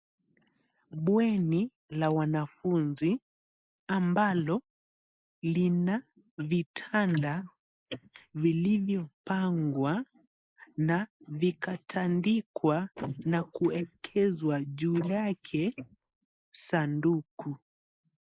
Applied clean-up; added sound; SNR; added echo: neural mask model Resemble Enhance denoiser.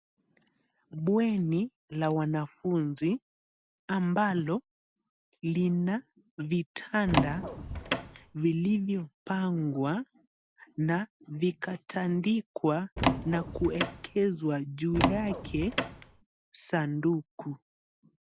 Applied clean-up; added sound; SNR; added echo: none; Door; 1 dB; none.